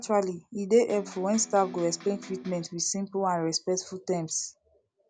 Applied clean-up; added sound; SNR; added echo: none; Electric guitar; 16 dB; none.